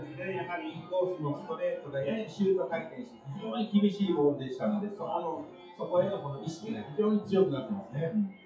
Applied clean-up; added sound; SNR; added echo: classical method WPE with log-MMSE.